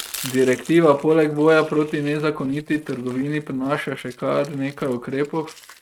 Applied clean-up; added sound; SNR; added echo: neural mask model RNNoise.